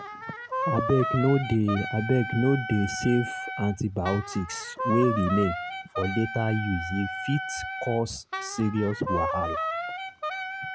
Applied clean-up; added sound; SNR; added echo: none; Wind instrument, woodwind instrument; 5 dB; none.